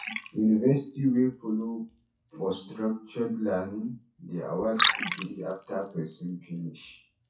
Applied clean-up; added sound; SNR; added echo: classical method WPE with log-MMSE.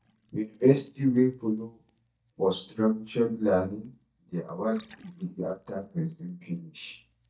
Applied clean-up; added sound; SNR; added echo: neural mask model DeepFilterNet 3.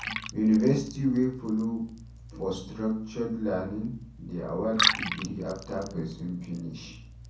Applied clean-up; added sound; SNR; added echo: none; Liquid; 6 dB; reverberation time 0.6 s.